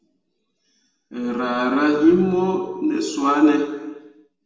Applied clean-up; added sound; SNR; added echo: none; none; none; reverberation time 1.1 s.